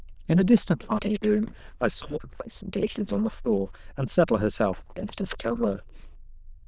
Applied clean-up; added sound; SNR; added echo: neural diffusion model UNIVERSE++.